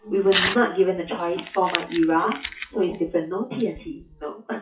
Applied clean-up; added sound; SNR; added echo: classical method WPE with log-MMSE.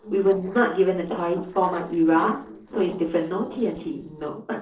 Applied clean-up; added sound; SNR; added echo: neural separator model SepFormer DNS4.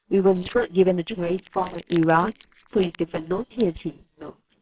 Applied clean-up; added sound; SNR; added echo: neural separator model SepFormer WHAMR!.